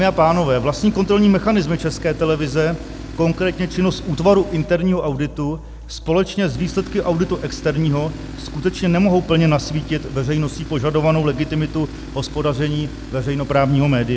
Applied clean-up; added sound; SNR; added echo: none; Tools; 13 dB; none.